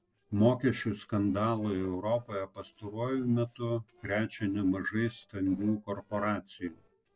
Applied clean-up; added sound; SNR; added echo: neural separator model SepFormer DNS4.